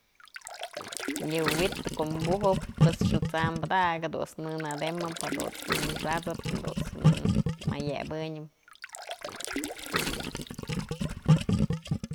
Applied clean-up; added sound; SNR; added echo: none; Gurgling; -3 dB; none.